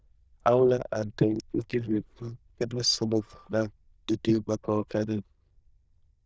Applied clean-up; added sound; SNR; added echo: neural diffusion model UNIVERSE++.